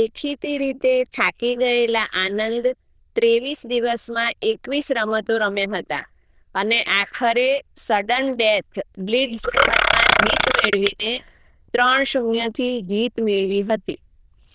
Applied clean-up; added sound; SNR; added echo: neural diffusion model UNIVERSE++.